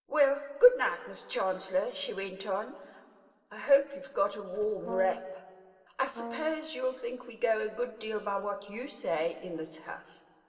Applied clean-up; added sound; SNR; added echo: none; Brass instrument; 11 dB; reverberation time 1.7 s.